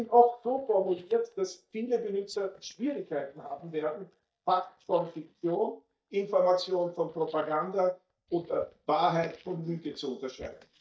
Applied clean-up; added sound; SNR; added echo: neural mask model DeepFilterNet 3.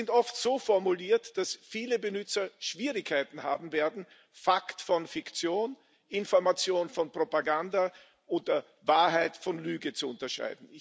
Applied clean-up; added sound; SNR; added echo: none; none; none; none.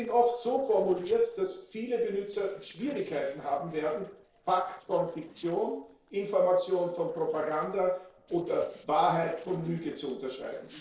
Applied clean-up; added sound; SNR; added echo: neural separator model SepFormer DNS4.